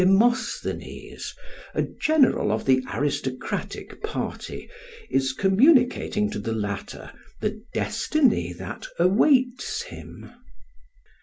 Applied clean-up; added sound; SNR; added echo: none; none; none; none.